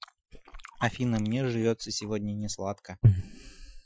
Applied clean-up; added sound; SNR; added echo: classical method Wiener filter.